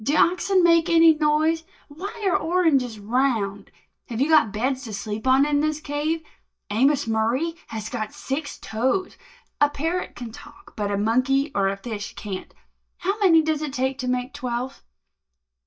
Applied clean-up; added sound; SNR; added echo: neural mask model DeepFilterNet 3.